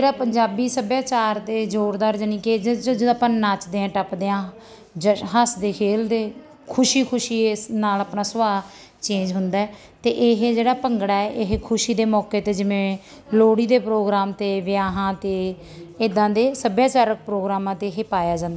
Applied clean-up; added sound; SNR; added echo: none; none; none; none.